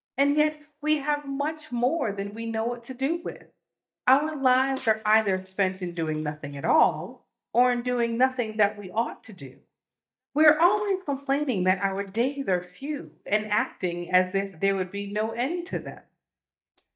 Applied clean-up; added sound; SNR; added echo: neural mask model DeepFilterNet 3.